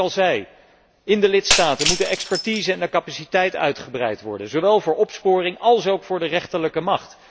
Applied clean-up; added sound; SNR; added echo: none; Shatter; 5 dB; none.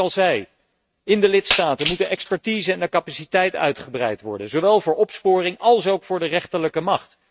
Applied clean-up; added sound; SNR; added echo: neural mask model RNNoise.